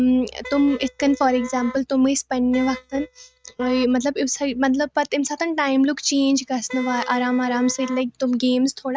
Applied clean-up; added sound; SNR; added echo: neural mask model RNNoise.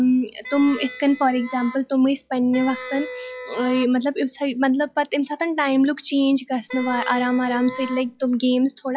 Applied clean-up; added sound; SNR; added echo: classical method log-MMSE.